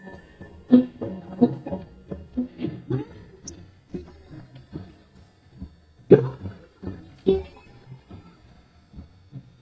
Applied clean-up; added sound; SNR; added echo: neural mask model DeepFilterNet 3.